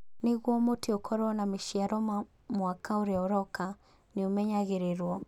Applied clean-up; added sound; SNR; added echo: none; none; none; none.